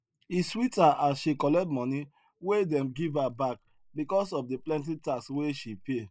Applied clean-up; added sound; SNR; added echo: neural mask model Resemble Enhance denoiser.